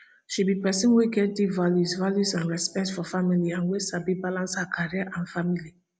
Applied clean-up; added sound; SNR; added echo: none; none; none; none.